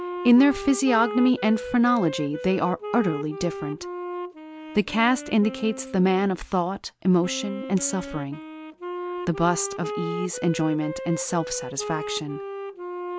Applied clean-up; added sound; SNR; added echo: none; Wind instrument, woodwind instrument; 10 dB; none.